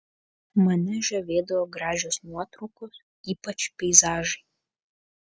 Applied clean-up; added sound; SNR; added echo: none; none; none; none.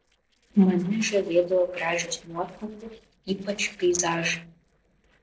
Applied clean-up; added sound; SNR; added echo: neural separator model SepFormer DNS4.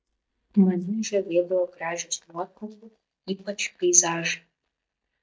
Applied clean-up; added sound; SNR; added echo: neural mask model DeepFilterNet 3.